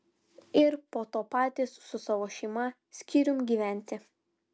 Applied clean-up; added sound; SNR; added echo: none; none; none; none.